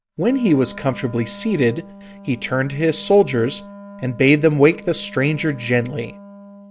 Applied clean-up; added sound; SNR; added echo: none; Wind instrument, woodwind instrument; 19 dB; none.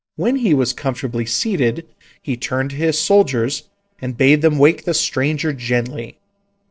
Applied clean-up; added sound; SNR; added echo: neural separator model SepFormer DNS4.